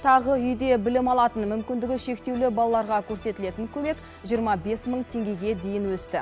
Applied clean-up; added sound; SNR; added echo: none; none; none; none.